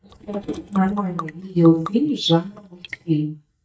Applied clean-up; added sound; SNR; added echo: neural mask model DeepFilterNet 3.